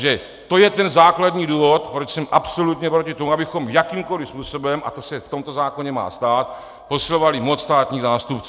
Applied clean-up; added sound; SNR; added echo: none; none; none; none.